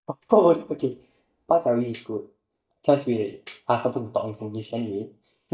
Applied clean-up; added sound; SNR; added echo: neural mask model DeepFilterNet 3.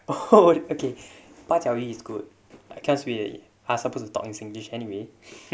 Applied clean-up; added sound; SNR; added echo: none; none; none; none.